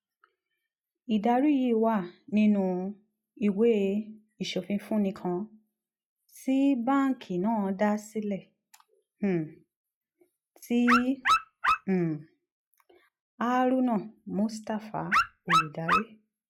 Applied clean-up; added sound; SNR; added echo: classical method log-MMSE.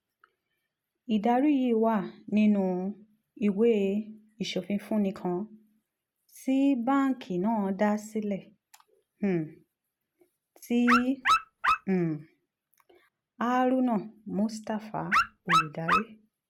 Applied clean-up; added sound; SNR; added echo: none; Dog; -2 dB; none.